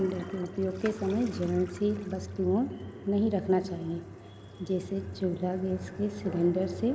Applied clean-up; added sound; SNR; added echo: none; Toilet flush; 18 dB; none.